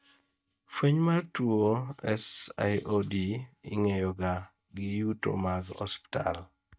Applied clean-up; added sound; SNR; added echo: neural mask model DeepFilterNet 3.